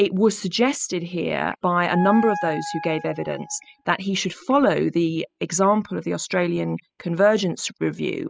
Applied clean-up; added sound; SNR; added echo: classical method spectral subtraction.